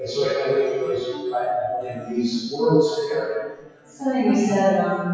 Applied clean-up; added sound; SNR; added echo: classical method WPE with log-MMSE.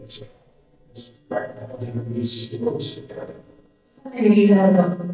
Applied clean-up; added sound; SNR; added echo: neural mask model DeepFilterNet 3.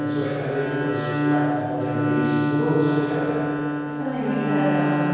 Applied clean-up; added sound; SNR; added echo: none; Bowed string instrument; -2 dB; reverberation time 2.2 s.